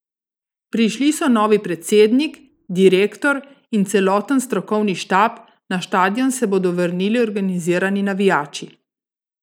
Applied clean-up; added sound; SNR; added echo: neural mask model Resemble Enhance denoiser.